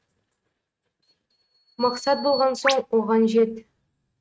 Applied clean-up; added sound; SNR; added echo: neural mask model RNNoise.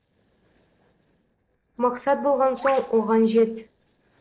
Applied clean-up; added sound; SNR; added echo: neural separator model SepFormer DNS4.